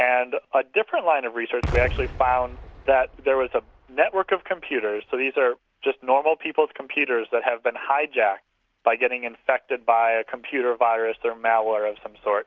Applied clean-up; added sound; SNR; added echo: none; Explosion; 10 dB; none.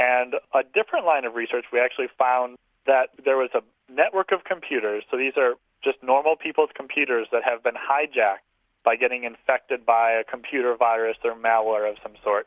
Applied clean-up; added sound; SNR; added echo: none; none; none; none.